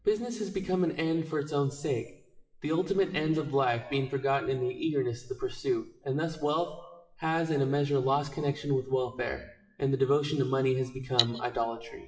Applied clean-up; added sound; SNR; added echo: classical method WPE with log-MMSE.